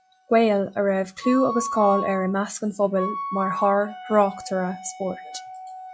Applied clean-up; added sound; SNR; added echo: classical method log-MMSE.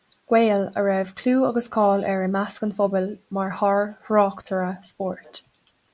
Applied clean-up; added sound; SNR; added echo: none; none; none; none.